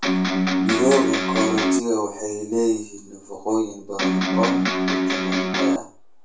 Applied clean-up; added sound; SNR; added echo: none; Electric guitar; -4 dB; reverberation time 0.3 s.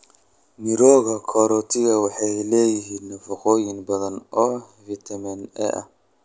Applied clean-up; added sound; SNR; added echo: none; none; none; none.